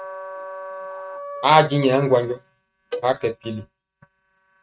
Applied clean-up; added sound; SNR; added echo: neural mask model RNNoise.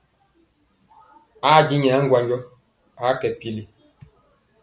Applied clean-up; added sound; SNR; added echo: none; none; none; none.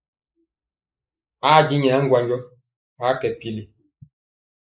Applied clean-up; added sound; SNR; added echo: neural mask model Resemble Enhance denoiser.